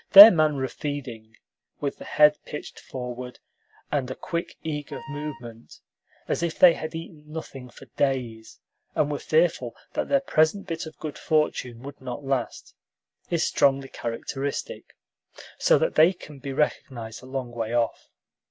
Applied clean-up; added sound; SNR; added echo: none; Wind instrument, woodwind instrument; 17 dB; none.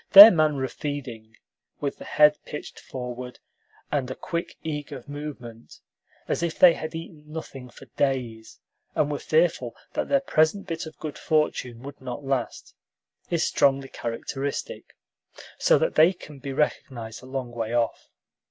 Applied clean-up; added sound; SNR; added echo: none; none; none; none.